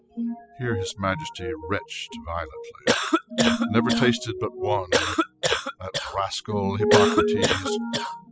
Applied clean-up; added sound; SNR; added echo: classical method spectral subtraction.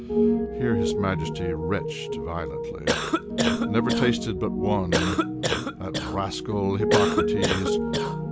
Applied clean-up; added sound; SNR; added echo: none; Cough + Piano; -4 dB; none.